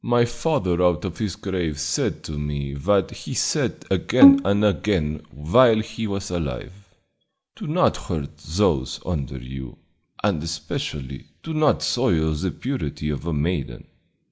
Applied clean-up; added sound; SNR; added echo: none; Bowed string instrument; -2 dB; none.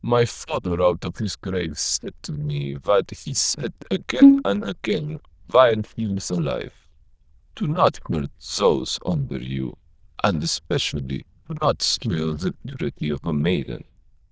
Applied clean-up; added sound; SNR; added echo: neural diffusion model UNIVERSE++.